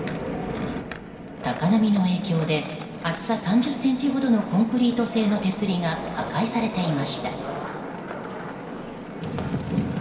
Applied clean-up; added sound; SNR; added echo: none; Skateboard; 12 dB; reverberation time 3.0 s.